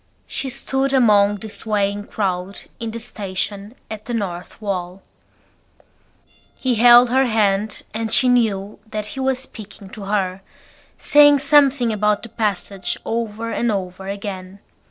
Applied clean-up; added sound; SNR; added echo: neural separator model SepFormer DNS4.